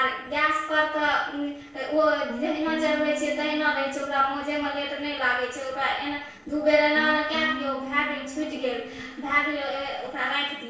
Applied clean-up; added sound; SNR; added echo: neural separator model SepFormer DNS4.